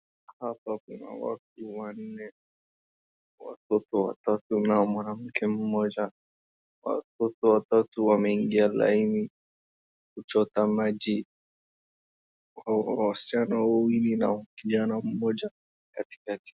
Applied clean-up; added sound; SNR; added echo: none; none; none; none.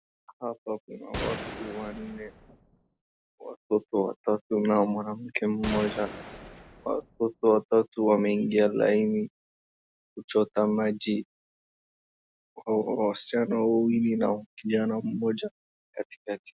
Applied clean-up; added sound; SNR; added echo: none; Gunshot, gunfire; 11 dB; none.